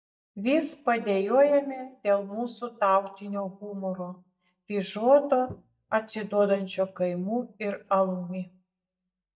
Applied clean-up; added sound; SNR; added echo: neural mask model DeepFilterNet 3.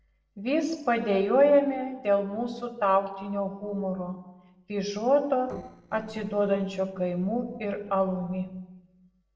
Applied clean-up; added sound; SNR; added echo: neural separator model SepFormer DNS4.